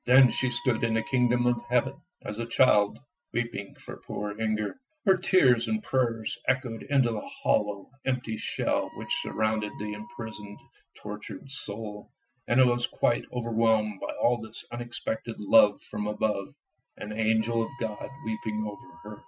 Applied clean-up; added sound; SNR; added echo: classical method Wiener filter.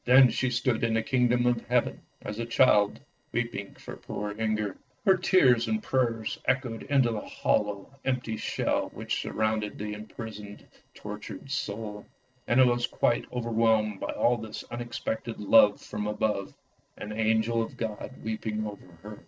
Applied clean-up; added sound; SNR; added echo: neural separator model SepFormer DNS4.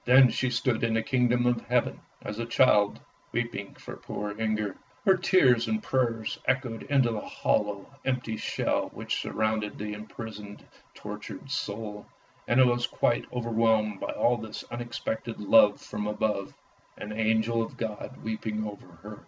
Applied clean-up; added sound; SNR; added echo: none; none; none; none.